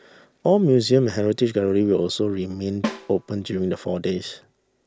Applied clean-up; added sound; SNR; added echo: none; Snare drum; 12 dB; none.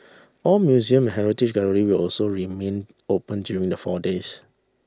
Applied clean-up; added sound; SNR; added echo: none; none; none; none.